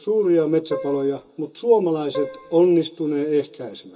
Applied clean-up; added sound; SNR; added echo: none; Keyboard (musical); 11 dB; reverberation time 0.2 s.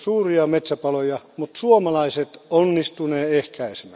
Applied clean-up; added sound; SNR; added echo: none; none; none; none.